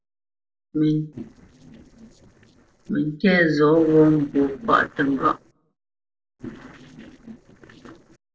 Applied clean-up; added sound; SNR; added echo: neural separator model SepFormer DNS4.